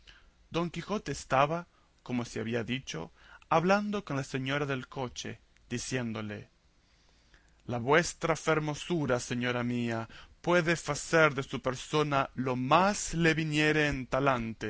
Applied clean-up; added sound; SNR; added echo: none; none; none; none.